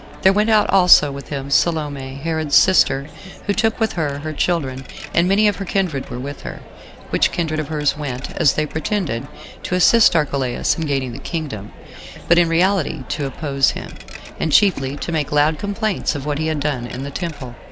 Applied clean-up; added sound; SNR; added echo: none; Coin (dropping); 18 dB; none.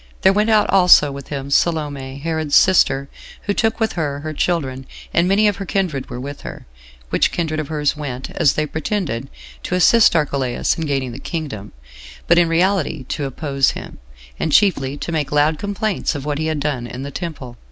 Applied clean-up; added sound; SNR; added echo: none; none; none; none.